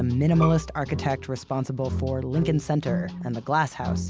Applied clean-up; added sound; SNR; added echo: none; Bowed string instrument; 11 dB; none.